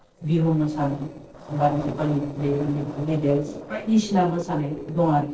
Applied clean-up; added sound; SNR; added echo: neural separator model SepFormer DNS4.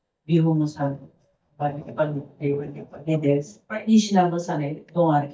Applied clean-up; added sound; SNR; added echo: neural mask model DeepFilterNet 3.